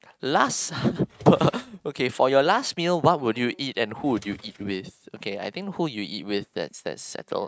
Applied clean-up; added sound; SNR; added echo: neural mask model RNNoise.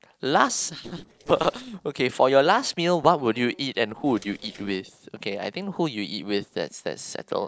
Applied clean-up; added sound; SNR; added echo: neural separator model SepFormer DNS4.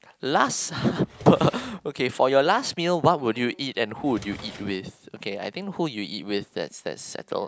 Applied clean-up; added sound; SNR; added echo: none; Drawer open or close; 18 dB; none.